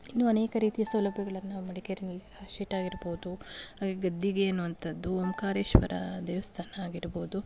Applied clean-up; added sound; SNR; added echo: none; Piano; 19 dB; none.